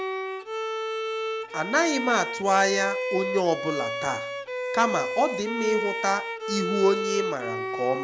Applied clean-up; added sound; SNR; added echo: none; Bowed string instrument; 3 dB; none.